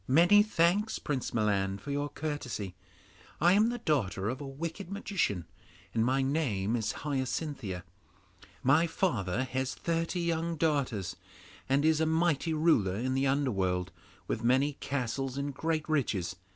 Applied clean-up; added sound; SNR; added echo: none; none; none; none.